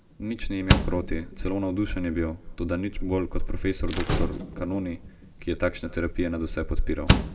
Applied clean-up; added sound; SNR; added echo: none; Slam; 3 dB; reverberation time 0.2 s.